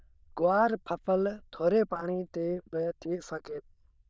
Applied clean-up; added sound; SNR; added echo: neural diffusion model UNIVERSE++.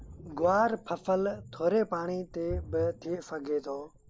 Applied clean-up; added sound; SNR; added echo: none; Ocean; 14 dB; none.